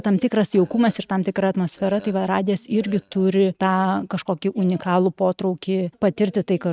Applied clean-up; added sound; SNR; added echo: neural mask model RNNoise.